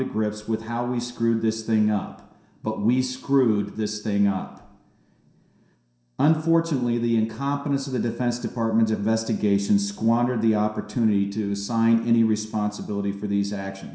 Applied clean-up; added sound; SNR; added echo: none; none; none; reverberation time 0.7 s.